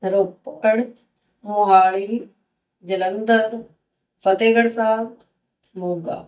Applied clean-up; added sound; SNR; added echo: neural mask model DeepFilterNet 3.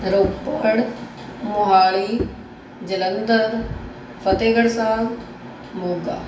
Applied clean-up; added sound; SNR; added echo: none; Bowed string instrument; 13 dB; reverberation time 0.9 s.